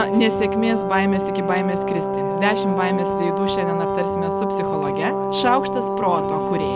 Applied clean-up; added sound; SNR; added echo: none; Brass instrument; -1 dB; none.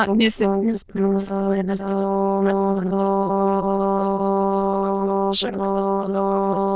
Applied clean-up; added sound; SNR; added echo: neural diffusion model UNIVERSE++.